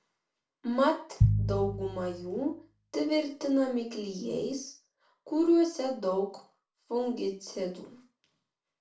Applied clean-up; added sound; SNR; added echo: none; Piano; -1 dB; reverberation time 0.3 s.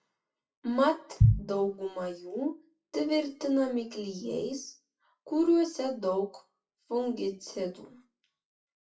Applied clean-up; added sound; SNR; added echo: classical method WPE with log-MMSE.